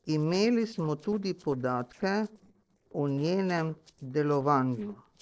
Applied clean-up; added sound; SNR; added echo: neural separator model SepFormer DNS4.